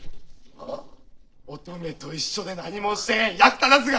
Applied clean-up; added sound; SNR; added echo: neural separator model SepFormer DNS4.